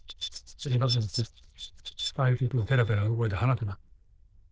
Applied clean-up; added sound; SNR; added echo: neural diffusion model UNIVERSE++.